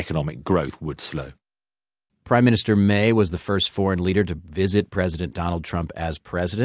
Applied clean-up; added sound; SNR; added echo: none; none; none; none.